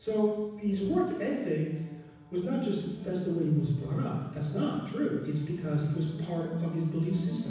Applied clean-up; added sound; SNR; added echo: none; none; none; reverberation time 1.1 s.